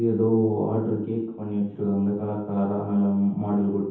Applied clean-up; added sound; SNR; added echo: none; none; none; reverberation time 0.9 s.